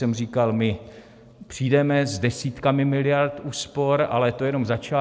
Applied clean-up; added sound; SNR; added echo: none; none; none; none.